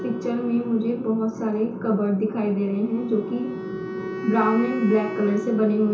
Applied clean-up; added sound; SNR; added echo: none; Wind instrument, woodwind instrument; 11 dB; reverberation time 0.6 s.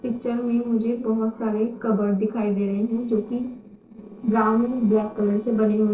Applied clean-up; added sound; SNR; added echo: neural separator model SepFormer DNS4.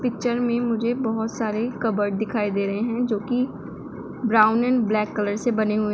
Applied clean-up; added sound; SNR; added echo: none; none; none; none.